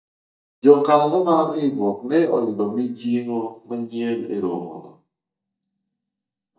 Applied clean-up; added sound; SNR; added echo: neural mask model DeepFilterNet 3.